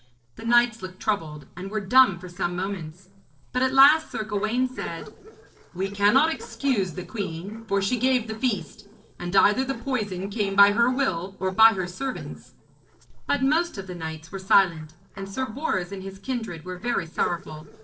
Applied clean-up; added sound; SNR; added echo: neural separator model SepFormer DNS4.